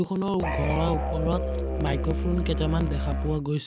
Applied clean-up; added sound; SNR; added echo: none; Musical instrument; 0 dB; none.